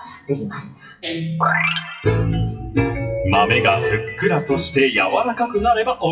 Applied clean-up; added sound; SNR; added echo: classical method WPE with log-MMSE.